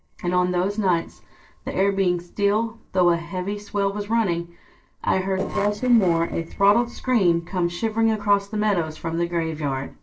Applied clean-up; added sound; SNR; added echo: neural separator model SepFormer DNS4.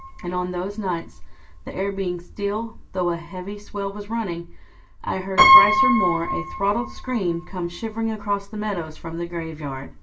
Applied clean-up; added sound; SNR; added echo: none; Piano; -1 dB; reverberation time 0.2 s.